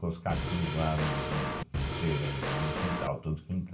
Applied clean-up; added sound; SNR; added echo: none; Drum kit; 0 dB; reverberation time 0.2 s.